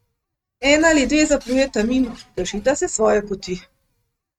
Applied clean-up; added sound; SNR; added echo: neural mask model RNNoise.